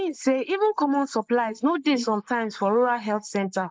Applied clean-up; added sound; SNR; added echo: neural mask model Resemble Enhance denoiser.